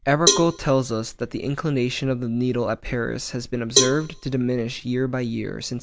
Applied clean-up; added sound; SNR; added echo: none; Cowbell; 3 dB; none.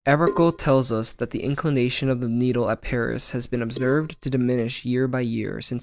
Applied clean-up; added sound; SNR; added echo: neural mask model DeepFilterNet 3.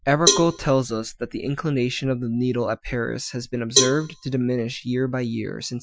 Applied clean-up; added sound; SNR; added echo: classical method Wiener filter.